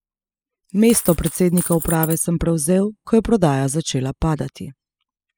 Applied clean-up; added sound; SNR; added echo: classical method spectral subtraction.